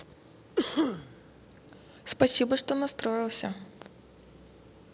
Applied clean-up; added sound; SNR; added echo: none; Cough; 7 dB; none.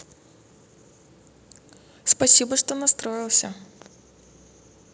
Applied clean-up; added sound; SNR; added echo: none; none; none; none.